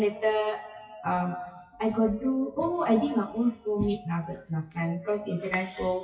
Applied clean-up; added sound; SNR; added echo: classical method WPE with log-MMSE.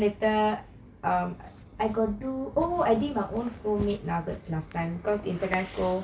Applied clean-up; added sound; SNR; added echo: none; none; none; none.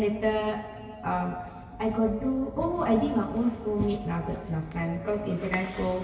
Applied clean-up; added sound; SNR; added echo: none; Doorbell; 20 dB; reverberation time 1.7 s.